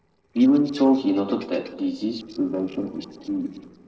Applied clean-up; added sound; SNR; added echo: neural separator model SepFormer DNS4.